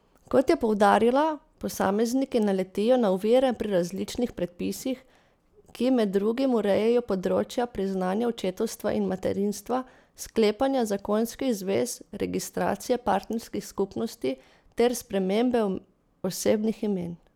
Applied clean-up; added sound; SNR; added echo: none; none; none; none.